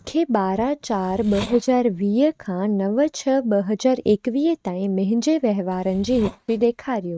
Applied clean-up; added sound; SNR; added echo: neural mask model RNNoise.